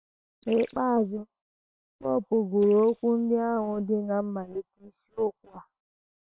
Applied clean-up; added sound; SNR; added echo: neural separator model SepFormer WHAM!.